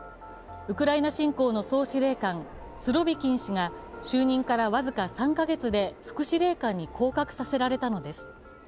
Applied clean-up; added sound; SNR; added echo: none; Subway, metro, underground; 20 dB; none.